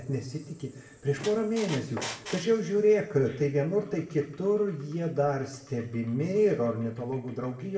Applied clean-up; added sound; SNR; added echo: none; Squeak; 10 dB; reverberation time 0.6 s.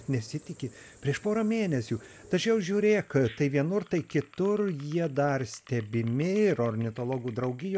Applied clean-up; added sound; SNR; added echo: none; none; none; none.